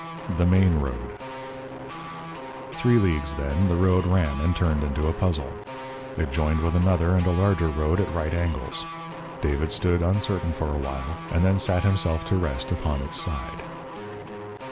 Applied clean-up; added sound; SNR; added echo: none; Guitar; 11 dB; none.